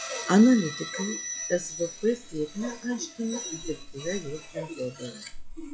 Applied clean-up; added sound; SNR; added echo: classical method log-MMSE.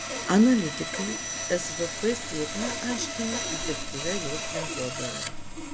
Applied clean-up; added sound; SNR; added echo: none; Sawing; 4 dB; none.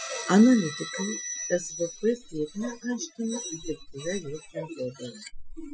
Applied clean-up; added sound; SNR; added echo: classical method Wiener filter.